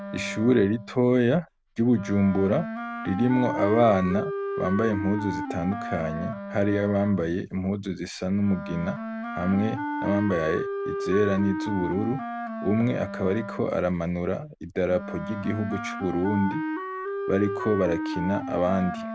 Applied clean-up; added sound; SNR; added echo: none; Wind instrument, woodwind instrument; 7 dB; none.